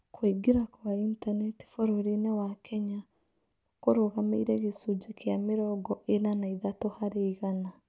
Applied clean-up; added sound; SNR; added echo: none; none; none; none.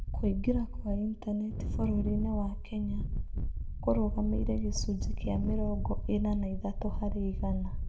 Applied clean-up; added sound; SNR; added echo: none; Wind; -1 dB; reverberation time 0.3 s.